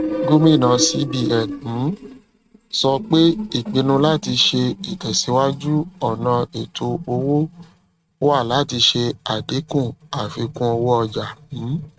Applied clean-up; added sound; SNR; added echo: neural mask model RNNoise.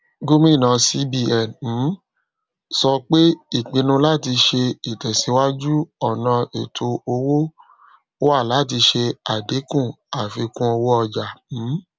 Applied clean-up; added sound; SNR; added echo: none; none; none; none.